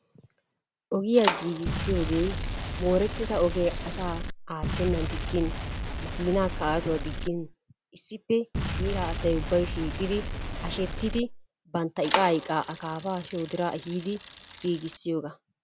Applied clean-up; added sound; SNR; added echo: none; Explosion + Bicycle; 3 dB; none.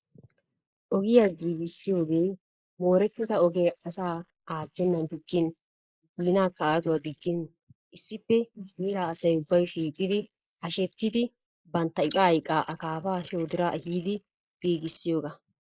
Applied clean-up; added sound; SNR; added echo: neural mask model Resemble Enhance denoiser.